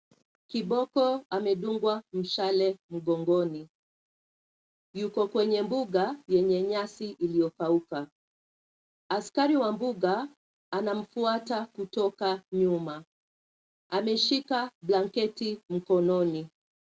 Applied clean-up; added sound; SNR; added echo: none; none; none; none.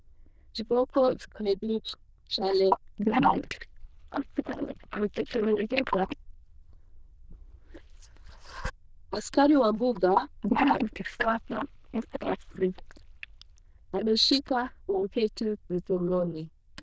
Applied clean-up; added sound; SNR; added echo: neural diffusion model UNIVERSE++.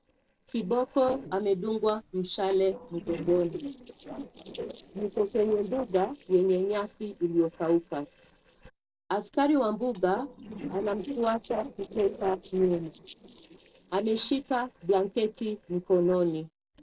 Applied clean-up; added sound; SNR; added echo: neural separator model SepFormer DNS4.